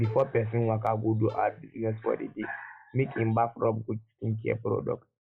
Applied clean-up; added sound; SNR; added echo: classical method log-MMSE.